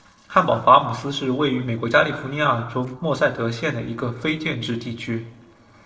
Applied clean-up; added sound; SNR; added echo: neural separator model SepFormer DNS4.